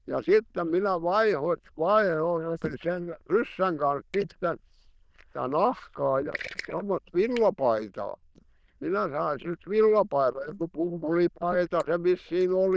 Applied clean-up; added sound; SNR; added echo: neural diffusion model UNIVERSE++.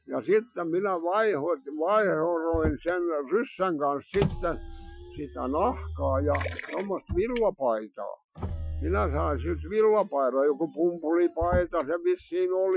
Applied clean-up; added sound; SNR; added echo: classical method Wiener filter.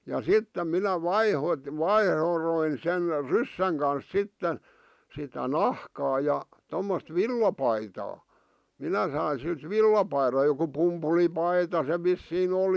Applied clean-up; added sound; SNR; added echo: none; none; none; none.